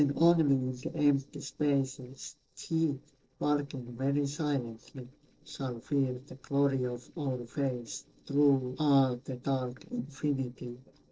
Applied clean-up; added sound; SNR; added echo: neural separator model SepFormer DNS4.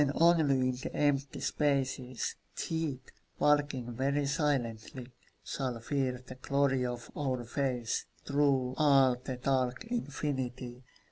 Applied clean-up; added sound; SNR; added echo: none; none; none; none.